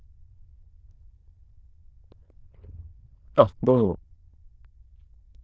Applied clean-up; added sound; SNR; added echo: neural diffusion model UNIVERSE++.